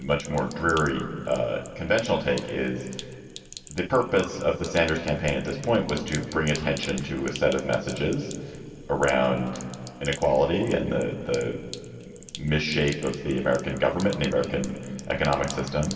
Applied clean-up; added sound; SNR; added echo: none; Sink (filling or washing); 17 dB; reverberation time 2.7 s.